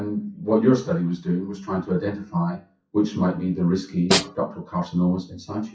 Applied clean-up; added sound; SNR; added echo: classical method WPE with log-MMSE.